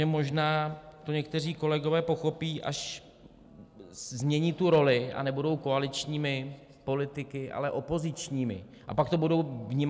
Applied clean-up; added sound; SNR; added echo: none; none; none; none.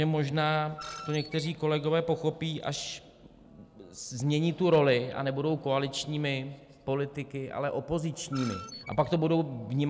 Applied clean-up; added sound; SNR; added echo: none; Screech; 15 dB; none.